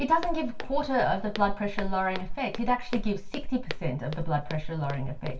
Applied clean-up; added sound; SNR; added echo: none; Walk, footsteps; 3 dB; reverberation time 0.2 s.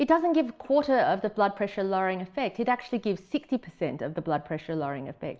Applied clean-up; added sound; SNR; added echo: none; none; none; none.